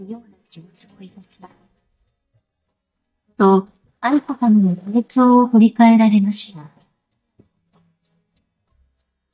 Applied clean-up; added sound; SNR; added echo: neural mask model DeepFilterNet 3.